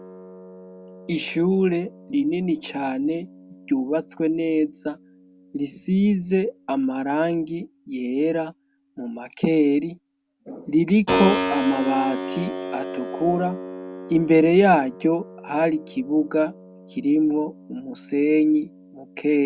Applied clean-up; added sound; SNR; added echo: none; Keyboard (musical); 11 dB; none.